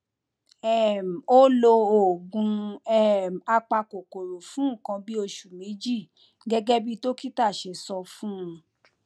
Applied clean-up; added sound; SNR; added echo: none; none; none; none.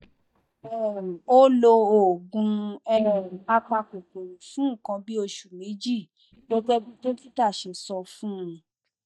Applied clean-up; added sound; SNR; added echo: neural mask model DeepFilterNet 3.